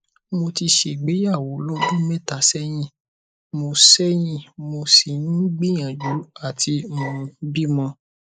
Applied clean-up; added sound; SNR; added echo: neural mask model Resemble Enhance denoiser.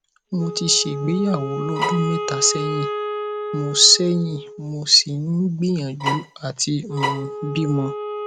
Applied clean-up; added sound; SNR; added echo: none; Bowed string instrument + Wind instrument, woodwind instrument; 7 dB; none.